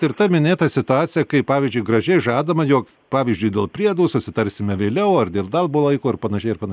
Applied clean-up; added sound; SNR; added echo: none; none; none; none.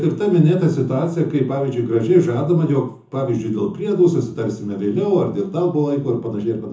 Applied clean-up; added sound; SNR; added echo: none; none; none; reverberation time 0.5 s.